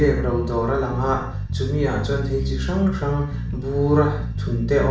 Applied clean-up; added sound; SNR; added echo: none; Bass guitar; 3 dB; reverberation time 0.5 s.